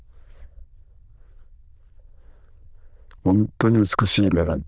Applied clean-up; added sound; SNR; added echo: neural diffusion model UNIVERSE++.